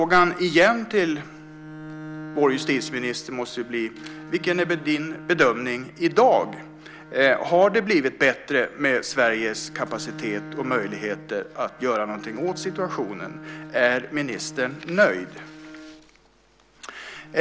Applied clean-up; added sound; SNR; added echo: none; Bowed string instrument; 16 dB; none.